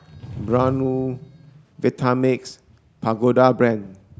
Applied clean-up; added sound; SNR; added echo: none; Sliding door; 17 dB; none.